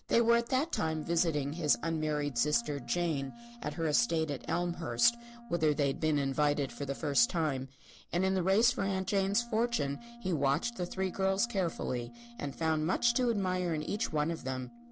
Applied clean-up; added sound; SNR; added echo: none; Wind instrument, woodwind instrument; 19 dB; none.